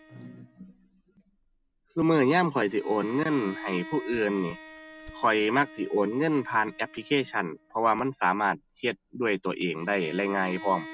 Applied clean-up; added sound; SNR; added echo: none; Bowed string instrument + Rattle (instrument); 18 dB; none.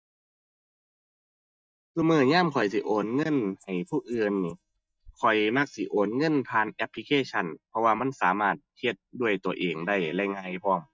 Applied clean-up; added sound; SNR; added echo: neural mask model DeepFilterNet 3.